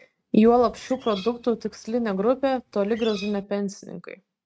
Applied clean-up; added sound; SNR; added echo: neural mask model RNNoise.